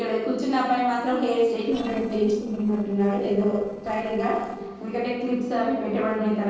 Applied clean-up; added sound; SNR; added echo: neural separator model SepFormer DNS4.